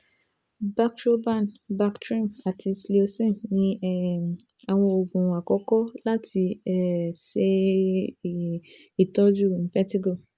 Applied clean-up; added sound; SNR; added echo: none; none; none; none.